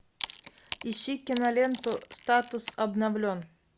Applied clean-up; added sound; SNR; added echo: none; Wood; 14 dB; none.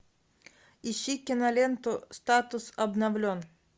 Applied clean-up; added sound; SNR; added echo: none; none; none; none.